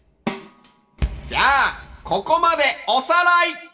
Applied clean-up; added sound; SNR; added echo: none; none; none; reverberation time 0.8 s.